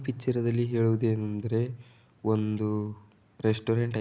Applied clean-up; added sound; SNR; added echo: none; none; none; none.